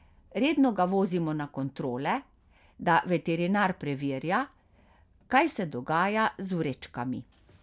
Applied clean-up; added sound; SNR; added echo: none; none; none; none.